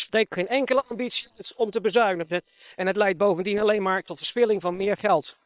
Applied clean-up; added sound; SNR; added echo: neural separator model SepFormer WHAM!.